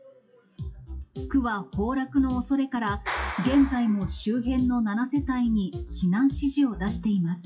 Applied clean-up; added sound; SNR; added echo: classical method WPE with log-MMSE.